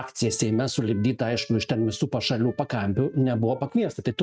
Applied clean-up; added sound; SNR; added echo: neural mask model RNNoise.